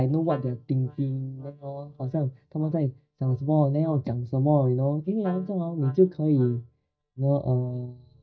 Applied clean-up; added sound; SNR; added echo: neural mask model DeepFilterNet 3.